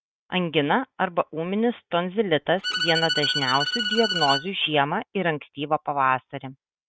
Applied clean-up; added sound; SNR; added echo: none; Bowed string instrument; 3 dB; none.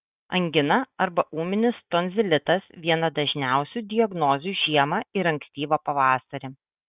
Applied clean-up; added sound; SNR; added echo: none; none; none; none.